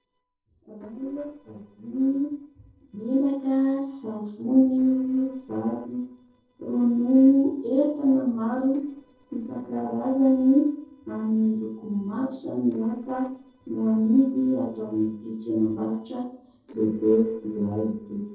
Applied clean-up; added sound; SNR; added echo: neural separator model SepFormer DNS4.